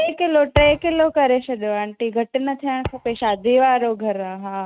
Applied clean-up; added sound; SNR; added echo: neural mask model RNNoise.